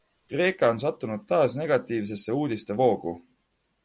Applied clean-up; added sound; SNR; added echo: none; none; none; none.